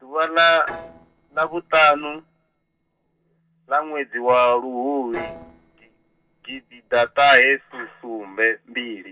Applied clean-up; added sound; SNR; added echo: neural separator model SepFormer DNS4.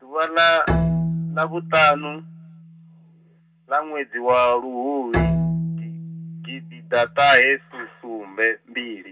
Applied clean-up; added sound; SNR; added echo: none; Bowed string instrument; 6 dB; reverberation time 0.2 s.